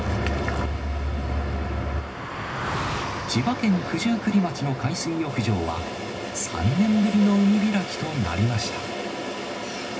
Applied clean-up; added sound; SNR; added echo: none; Car passing by; 13 dB; reverberation time 0.4 s.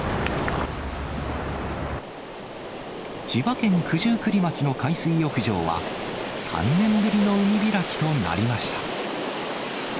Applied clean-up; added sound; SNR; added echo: none; none; none; none.